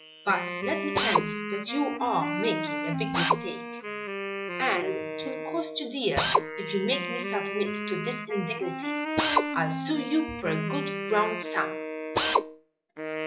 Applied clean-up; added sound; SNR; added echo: classical method log-MMSE.